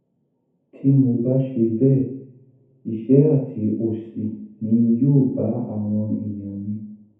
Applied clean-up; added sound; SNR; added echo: none; none; none; reverberation time 0.7 s.